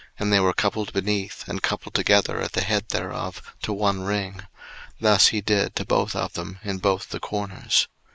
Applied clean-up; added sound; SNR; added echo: neural mask model Resemble Enhance denoiser.